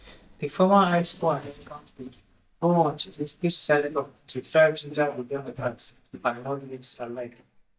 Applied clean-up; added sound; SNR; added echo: neural mask model DeepFilterNet 3.